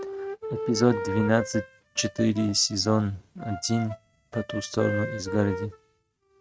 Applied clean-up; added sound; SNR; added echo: neural mask model RNNoise.